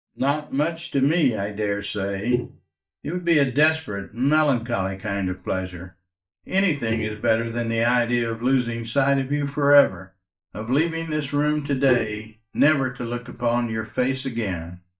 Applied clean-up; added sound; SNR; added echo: neural mask model DeepFilterNet 3.